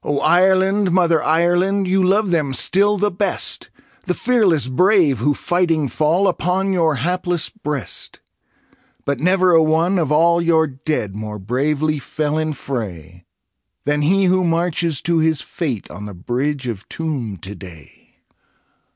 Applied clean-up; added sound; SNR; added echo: none; none; none; none.